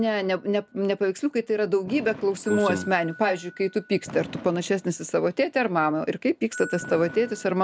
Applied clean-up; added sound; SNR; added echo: none; Glockenspiel + Fireworks; 17 dB; none.